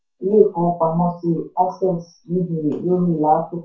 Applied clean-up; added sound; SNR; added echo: none; none; none; reverberation time 0.2 s.